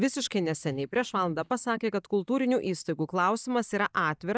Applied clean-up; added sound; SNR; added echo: neural mask model DeepFilterNet 3.